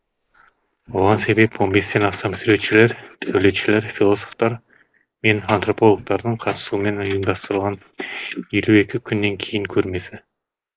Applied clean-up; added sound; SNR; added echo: neural mask model Resemble Enhance denoiser.